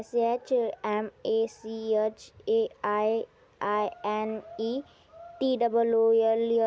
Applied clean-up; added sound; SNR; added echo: none; none; none; none.